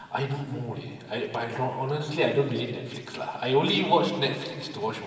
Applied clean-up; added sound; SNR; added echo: none; none; none; reverberation time 1.9 s.